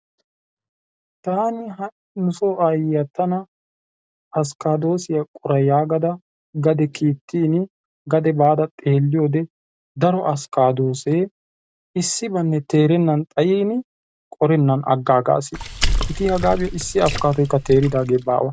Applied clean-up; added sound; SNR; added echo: none; Water / Splash, splatter; 4 dB; none.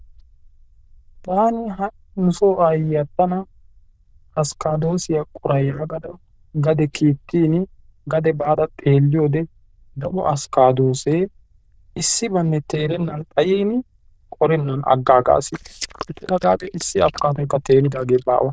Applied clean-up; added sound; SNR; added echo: neural diffusion model UNIVERSE++.